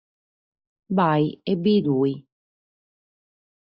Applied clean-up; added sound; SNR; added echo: neural mask model Resemble Enhance denoiser.